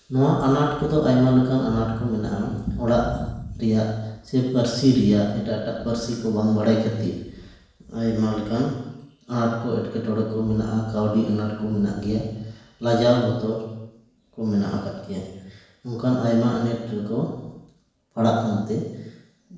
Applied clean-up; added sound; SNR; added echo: none; none; none; reverberation time 0.9 s.